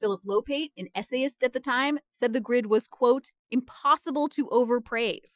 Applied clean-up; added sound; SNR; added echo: classical method Wiener filter.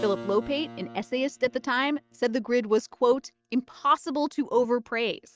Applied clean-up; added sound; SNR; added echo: neural mask model RNNoise.